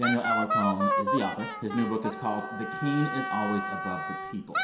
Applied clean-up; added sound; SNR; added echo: none; Wind instrument, woodwind instrument; 1 dB; reverberation time 0.7 s.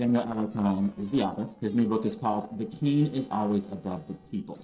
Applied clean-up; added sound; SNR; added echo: neural separator model SepFormer DNS4.